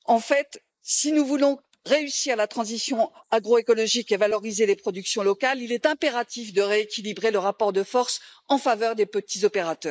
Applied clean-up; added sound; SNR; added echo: neural mask model Resemble Enhance denoiser.